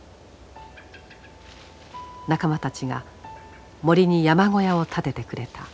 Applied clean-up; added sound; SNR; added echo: none; none; none; none.